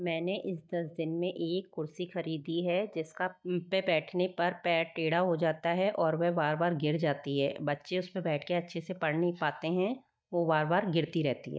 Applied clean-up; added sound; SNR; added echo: neural mask model DeepFilterNet 3.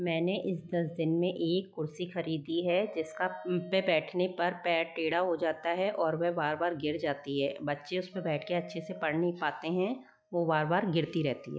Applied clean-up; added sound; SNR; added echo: classical method log-MMSE.